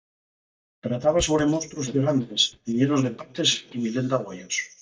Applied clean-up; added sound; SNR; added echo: neural mask model DeepFilterNet 3.